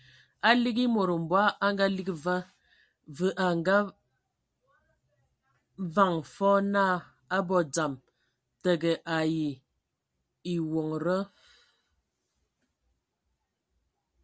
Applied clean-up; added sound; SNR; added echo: none; none; none; none.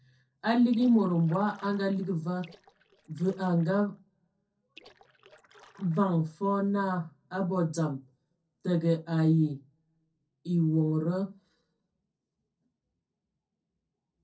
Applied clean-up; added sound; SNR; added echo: neural separator model SepFormer DNS4.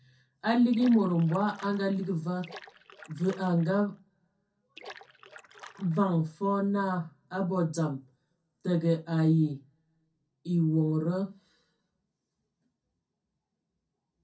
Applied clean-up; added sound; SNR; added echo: none; Splash, splatter; 20 dB; reverberation time 0.3 s.